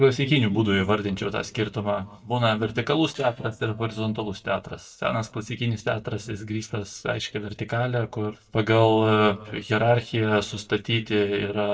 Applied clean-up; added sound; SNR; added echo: neural mask model DeepFilterNet 3.